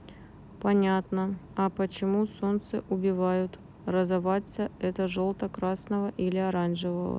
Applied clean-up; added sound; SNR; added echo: none; none; none; none.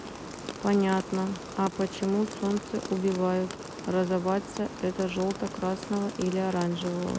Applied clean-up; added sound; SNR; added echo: none; Rain; 11 dB; none.